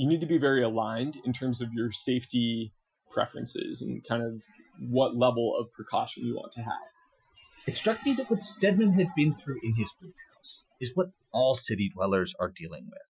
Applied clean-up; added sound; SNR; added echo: classical method Wiener filter.